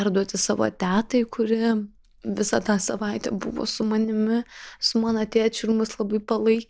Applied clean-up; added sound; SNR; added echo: none; none; none; none.